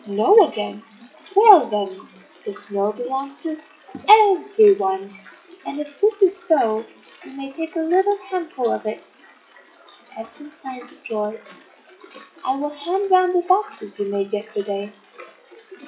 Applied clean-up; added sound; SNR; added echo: classical method WPE with log-MMSE.